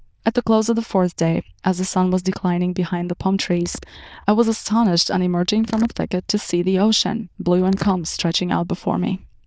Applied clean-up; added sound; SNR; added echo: neural diffusion model UNIVERSE++.